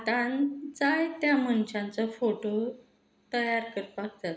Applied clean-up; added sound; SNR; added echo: none; none; none; none.